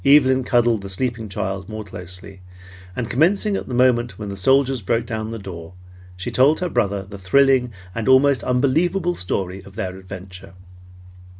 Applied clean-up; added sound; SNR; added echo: none; none; none; none.